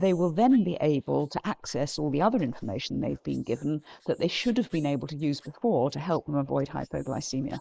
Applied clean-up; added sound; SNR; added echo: neural mask model Resemble Enhance denoiser.